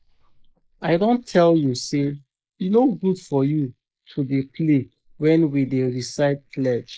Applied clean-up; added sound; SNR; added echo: neural mask model Resemble Enhance denoiser.